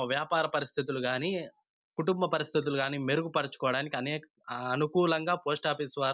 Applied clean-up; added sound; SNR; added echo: none; none; none; none.